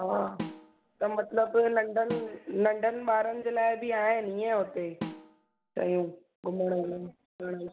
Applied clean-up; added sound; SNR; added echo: none; Snare drum; 12 dB; none.